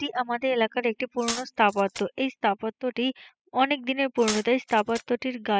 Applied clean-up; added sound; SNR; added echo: classical method spectral subtraction.